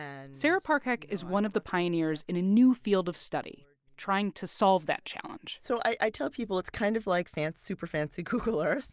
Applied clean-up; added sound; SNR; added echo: none; none; none; none.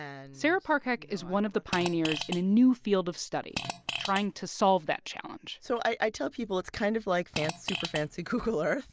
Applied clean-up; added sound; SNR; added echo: none; Fart; 8 dB; none.